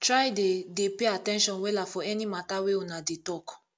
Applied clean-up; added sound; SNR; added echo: none; none; none; none.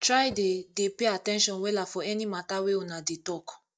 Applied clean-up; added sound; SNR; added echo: neural mask model DeepFilterNet 3.